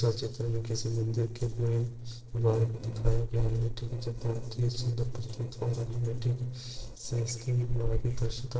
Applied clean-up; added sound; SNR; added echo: neural separator model SepFormer DNS4.